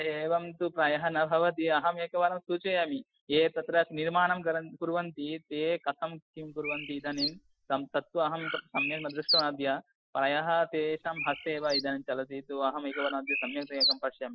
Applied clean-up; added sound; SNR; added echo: classical method Wiener filter.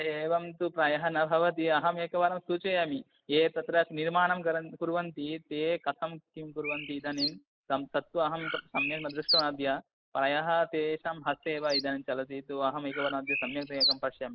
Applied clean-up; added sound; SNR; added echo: neural mask model Resemble Enhance denoiser.